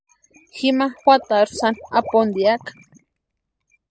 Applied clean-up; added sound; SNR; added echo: none; Water / Liquid; 19 dB; none.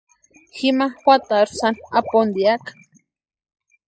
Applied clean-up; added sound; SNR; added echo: classical method log-MMSE.